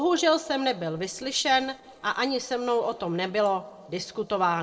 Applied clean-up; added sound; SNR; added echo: neural separator model SepFormer DNS4.